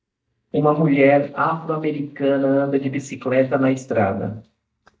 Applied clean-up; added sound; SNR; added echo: neural mask model DeepFilterNet 3.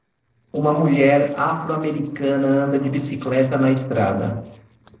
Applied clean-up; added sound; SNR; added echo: neural separator model SepFormer DNS4.